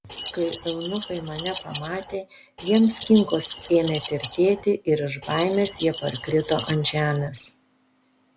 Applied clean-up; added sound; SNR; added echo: none; Keys jangling; 4 dB; none.